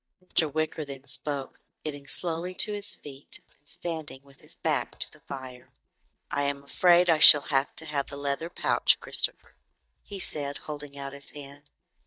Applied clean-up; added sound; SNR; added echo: neural mask model DeepFilterNet 3.